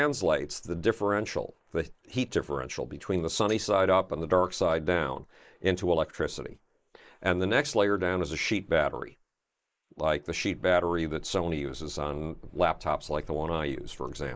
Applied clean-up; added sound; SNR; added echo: neural mask model Resemble Enhance denoiser.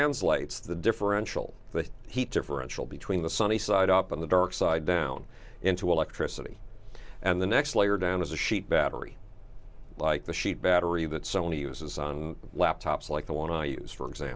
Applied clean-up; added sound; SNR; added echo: none; none; none; none.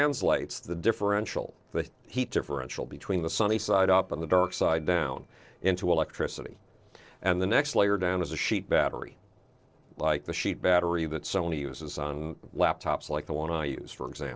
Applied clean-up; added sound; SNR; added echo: neural separator model SepFormer DNS4.